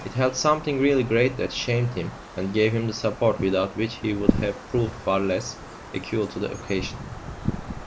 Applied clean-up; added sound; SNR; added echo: none; Wind; 8 dB; none.